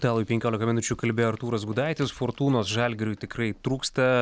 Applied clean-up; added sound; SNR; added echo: none; none; none; none.